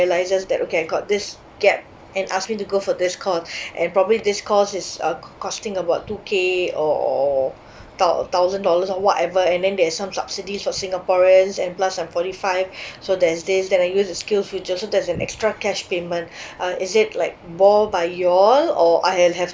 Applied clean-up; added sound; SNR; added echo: none; none; none; none.